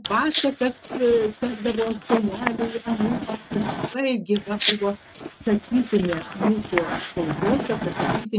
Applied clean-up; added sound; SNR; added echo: neural mask model RNNoise.